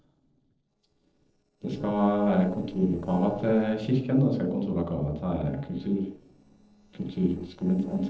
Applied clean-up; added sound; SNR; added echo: neural separator model SepFormer DNS4.